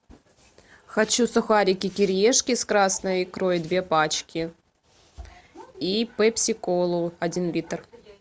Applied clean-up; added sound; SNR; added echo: none; none; none; none.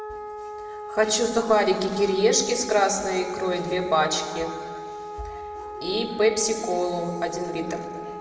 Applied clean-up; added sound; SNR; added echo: none; Wind instrument, woodwind instrument; 11 dB; reverberation time 2.1 s.